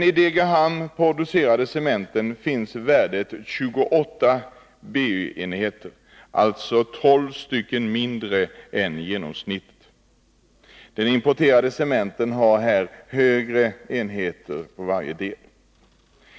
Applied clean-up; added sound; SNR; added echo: none; none; none; none.